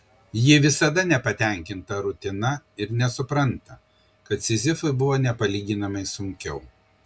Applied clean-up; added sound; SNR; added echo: none; none; none; none.